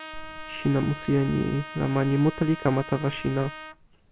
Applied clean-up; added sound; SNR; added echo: none; Trumpet; 14 dB; none.